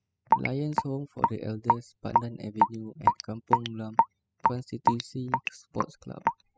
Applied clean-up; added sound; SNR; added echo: classical method spectral subtraction.